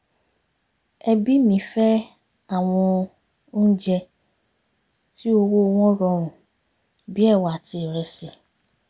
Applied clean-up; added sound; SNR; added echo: none; none; none; none.